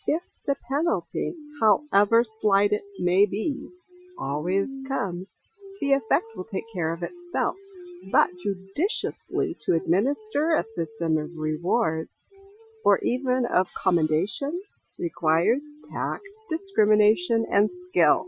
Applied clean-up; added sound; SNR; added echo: classical method Wiener filter.